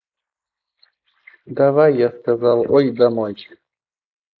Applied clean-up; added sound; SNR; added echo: neural mask model Resemble Enhance denoiser.